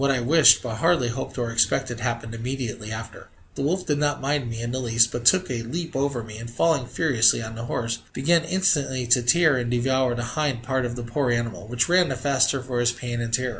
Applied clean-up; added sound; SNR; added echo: none; none; none; none.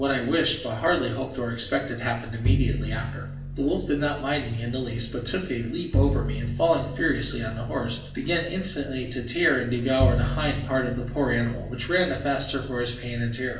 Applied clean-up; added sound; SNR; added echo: none; Bowed string instrument; 5 dB; reverberation time 0.9 s.